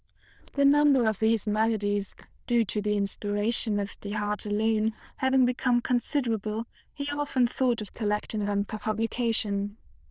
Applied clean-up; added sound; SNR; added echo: neural diffusion model UNIVERSE++.